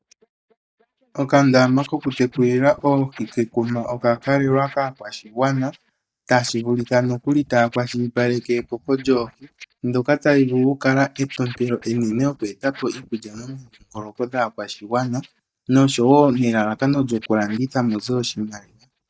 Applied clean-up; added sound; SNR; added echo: neural mask model DeepFilterNet 3.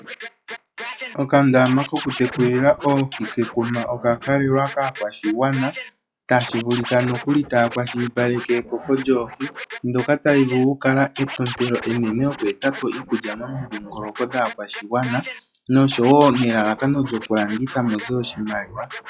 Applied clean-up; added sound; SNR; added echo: classical method log-MMSE.